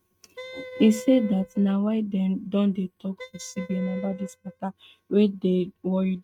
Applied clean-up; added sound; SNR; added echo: neural mask model RNNoise.